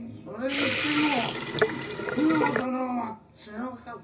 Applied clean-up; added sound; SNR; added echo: none; Sink (filling or washing) / Water tap, faucet; -3 dB; reverberation time 0.4 s.